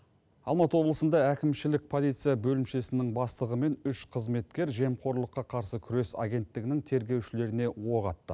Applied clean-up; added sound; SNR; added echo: none; none; none; none.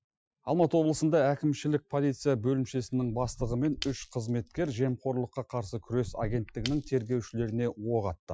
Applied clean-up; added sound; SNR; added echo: classical method Wiener filter.